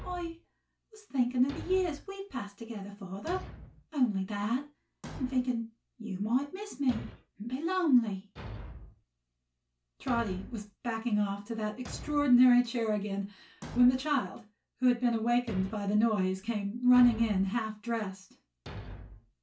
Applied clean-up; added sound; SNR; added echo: none; Thump, thud; 17 dB; reverberation time 0.2 s.